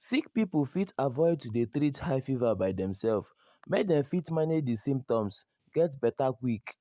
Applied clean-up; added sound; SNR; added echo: none; none; none; none.